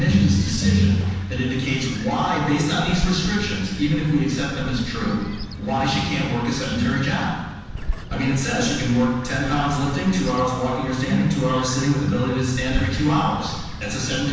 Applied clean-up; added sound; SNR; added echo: none; Bird; 10 dB; reverberation time 1.1 s.